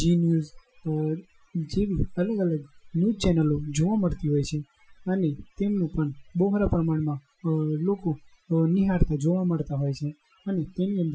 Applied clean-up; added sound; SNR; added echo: classical method Wiener filter.